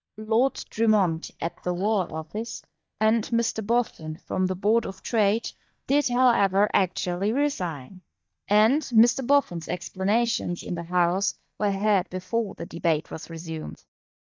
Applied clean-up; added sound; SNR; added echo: neural mask model DeepFilterNet 3.